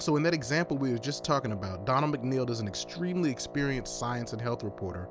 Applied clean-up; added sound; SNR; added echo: none; Wind instrument, woodwind instrument; 14 dB; none.